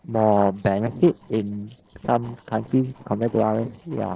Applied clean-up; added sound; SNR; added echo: neural separator model SepFormer DNS4.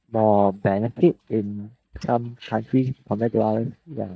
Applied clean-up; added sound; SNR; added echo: neural mask model DeepFilterNet 3.